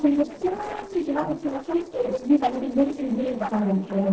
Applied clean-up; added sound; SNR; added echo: neural separator model SepFormer DNS4.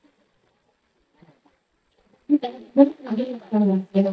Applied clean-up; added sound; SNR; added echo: neural mask model DeepFilterNet 3.